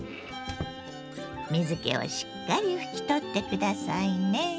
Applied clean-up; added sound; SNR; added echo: none; Squeak + Bowed string instrument; 13 dB; none.